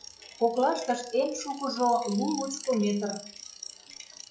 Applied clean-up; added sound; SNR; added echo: classical method log-MMSE.